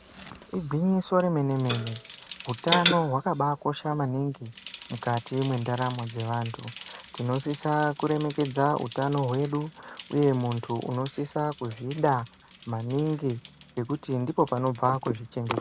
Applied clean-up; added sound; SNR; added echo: none; Bicycle; 11 dB; none.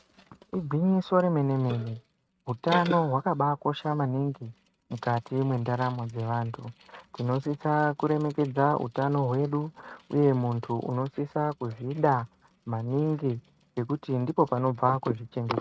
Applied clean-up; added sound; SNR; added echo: neural mask model RNNoise.